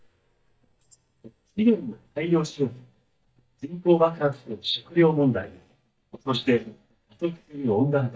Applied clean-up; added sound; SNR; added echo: neural mask model DeepFilterNet 3.